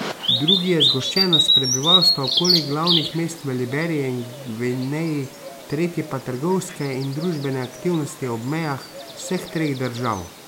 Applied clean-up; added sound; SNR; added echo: none; Bird vocalization, bird call, bird song; 0 dB; none.